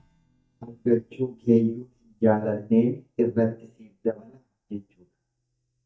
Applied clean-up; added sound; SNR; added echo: neural mask model DeepFilterNet 3.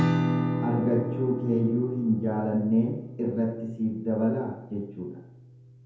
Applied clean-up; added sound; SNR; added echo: none; Acoustic guitar / Strum; 4 dB; reverberation time 0.9 s.